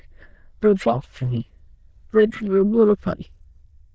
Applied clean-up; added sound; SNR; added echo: neural diffusion model UNIVERSE++.